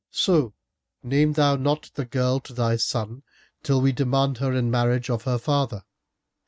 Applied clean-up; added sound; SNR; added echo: neural mask model RNNoise.